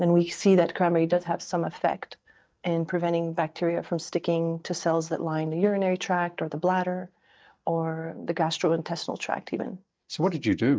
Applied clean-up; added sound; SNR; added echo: neural mask model DeepFilterNet 3.